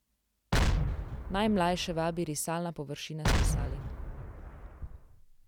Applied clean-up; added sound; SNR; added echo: none; Explosion; -3 dB; none.